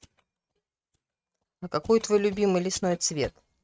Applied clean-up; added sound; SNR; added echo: neural mask model RNNoise.